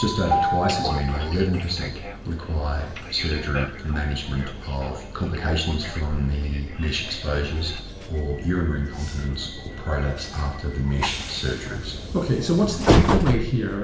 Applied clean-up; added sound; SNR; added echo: none; Train; 3 dB; reverberation time 0.7 s.